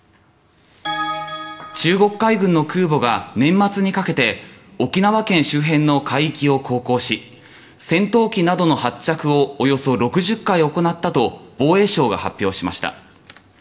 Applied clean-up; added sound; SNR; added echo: none; none; none; reverberation time 1.6 s.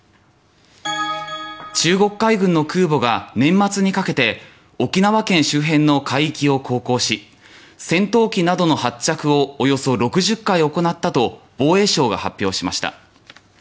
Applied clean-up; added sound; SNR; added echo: none; none; none; none.